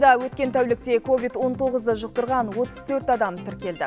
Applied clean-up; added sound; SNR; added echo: none; none; none; none.